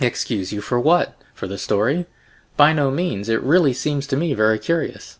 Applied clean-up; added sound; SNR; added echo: none; none; none; none.